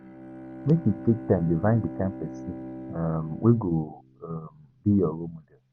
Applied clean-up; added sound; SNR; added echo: none; Bowed string instrument; 14 dB; none.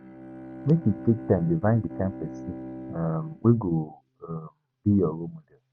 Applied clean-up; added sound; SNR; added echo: neural mask model RNNoise.